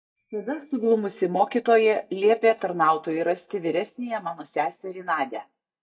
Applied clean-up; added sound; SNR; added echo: neural mask model DeepFilterNet 3.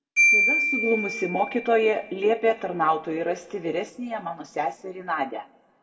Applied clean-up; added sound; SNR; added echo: none; Marimba, xylophone; 2 dB; reverberation time 0.9 s.